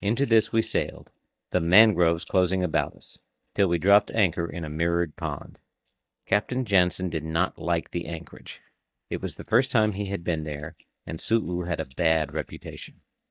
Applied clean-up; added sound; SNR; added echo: neural mask model DeepFilterNet 3.